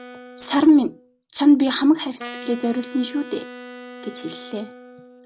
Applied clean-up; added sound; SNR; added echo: none; Wind instrument, woodwind instrument; 18 dB; none.